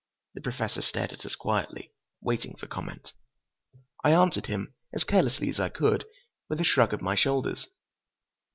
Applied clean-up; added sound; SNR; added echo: none; none; none; none.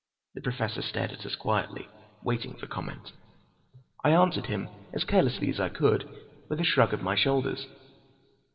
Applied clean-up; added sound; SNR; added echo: none; none; none; reverberation time 1.8 s.